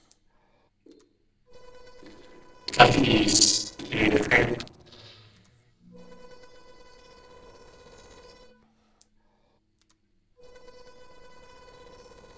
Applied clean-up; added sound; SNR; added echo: neural separator model SepFormer DNS4.